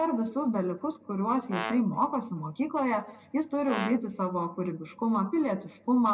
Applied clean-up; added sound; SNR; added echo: none; Brass instrument; 9 dB; reverberation time 1.3 s.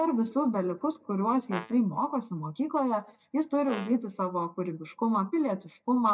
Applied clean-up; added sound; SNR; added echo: neural mask model DeepFilterNet 3.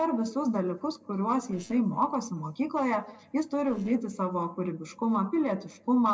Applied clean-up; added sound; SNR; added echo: neural separator model SepFormer DNS4.